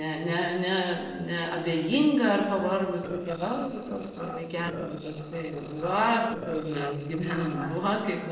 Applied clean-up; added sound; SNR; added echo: neural separator model SepFormer DNS4.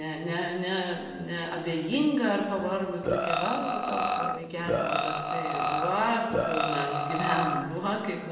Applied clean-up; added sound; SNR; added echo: none; Burping, eructation; -1 dB; reverberation time 1.2 s.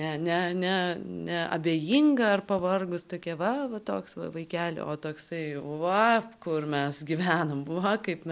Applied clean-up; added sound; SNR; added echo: none; none; none; none.